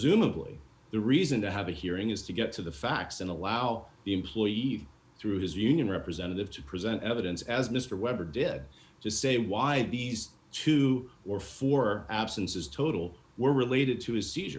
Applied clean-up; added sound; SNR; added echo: none; none; none; none.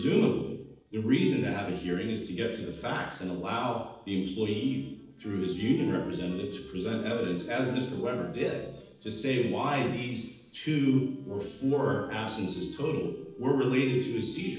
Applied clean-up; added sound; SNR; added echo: neural separator model SepFormer DNS4.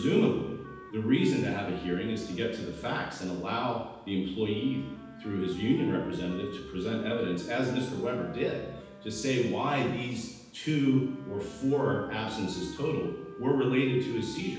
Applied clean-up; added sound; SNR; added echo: none; Wind instrument, woodwind instrument; 17 dB; reverberation time 0.9 s.